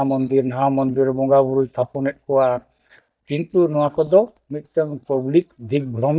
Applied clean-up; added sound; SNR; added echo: neural mask model DeepFilterNet 3.